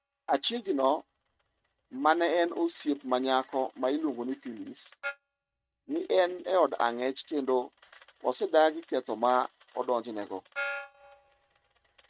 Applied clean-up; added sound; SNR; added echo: neural mask model RNNoise.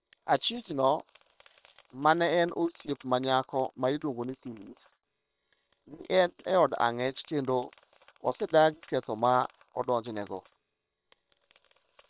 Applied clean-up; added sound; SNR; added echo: neural separator model SepFormer WHAM!.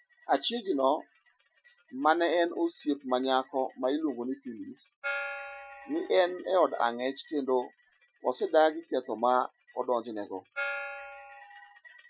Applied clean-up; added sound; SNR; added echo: classical method Wiener filter.